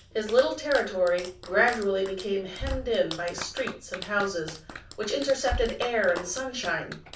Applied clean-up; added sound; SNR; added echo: none; Clapping; 15 dB; reverberation time 0.3 s.